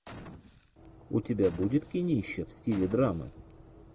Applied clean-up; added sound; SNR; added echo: none; Boom; 18 dB; none.